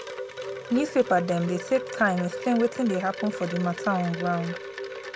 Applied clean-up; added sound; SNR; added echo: none; Wind chime; 9 dB; none.